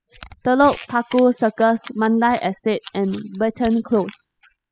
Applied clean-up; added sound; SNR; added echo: classical method spectral subtraction.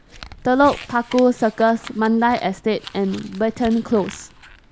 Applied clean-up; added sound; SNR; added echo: none; Crumpling, crinkling; 20 dB; none.